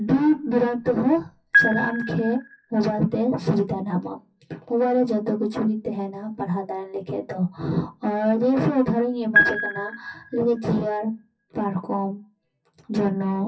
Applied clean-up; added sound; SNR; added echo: classical method WPE with log-MMSE.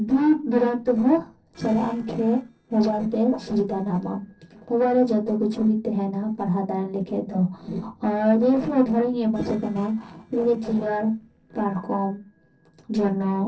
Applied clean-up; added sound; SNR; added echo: neural separator model SepFormer DNS4.